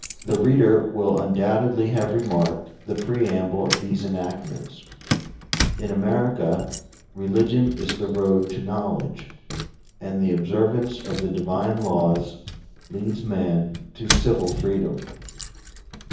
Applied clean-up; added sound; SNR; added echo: none; Keys jangling; 9 dB; reverberation time 0.7 s.